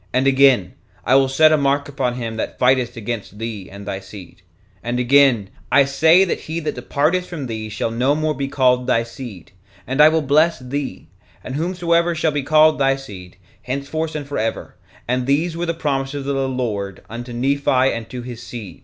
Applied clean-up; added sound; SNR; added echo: none; none; none; none.